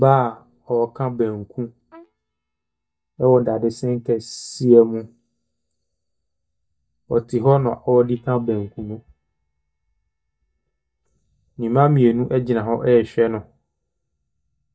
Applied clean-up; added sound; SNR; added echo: neural mask model DeepFilterNet 3.